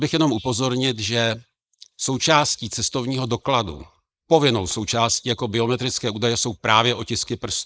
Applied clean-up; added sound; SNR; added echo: neural mask model Resemble Enhance denoiser.